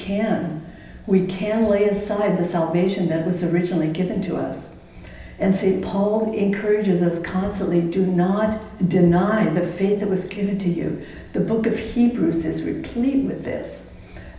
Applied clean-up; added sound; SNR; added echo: none; none; none; reverberation time 0.9 s.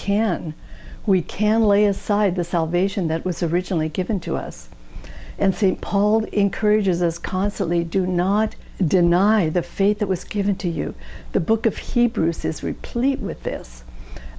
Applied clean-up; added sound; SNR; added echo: none; none; none; none.